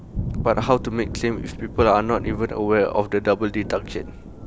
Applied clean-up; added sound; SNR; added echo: none; Thunder / Rain; 9 dB; none.